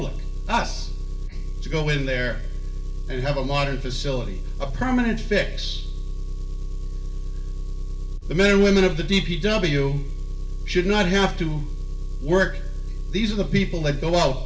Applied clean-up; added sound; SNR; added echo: none; Engine; 3 dB; reverberation time 0.3 s.